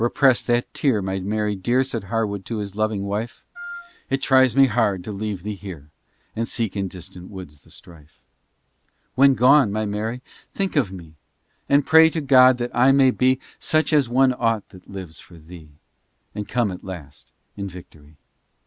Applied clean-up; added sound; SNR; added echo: none; Wind instrument, woodwind instrument; 14 dB; none.